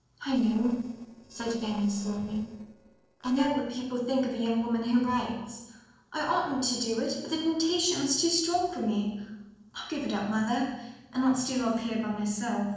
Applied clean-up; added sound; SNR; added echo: neural separator model SepFormer DNS4.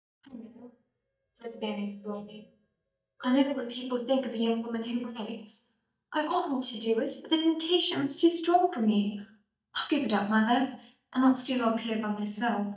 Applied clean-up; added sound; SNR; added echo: neural mask model DeepFilterNet 3.